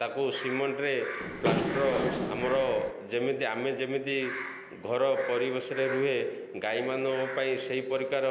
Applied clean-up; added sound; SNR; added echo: none; Engine / Mechanisms; 2 dB; none.